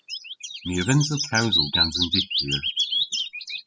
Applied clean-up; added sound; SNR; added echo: classical method spectral subtraction.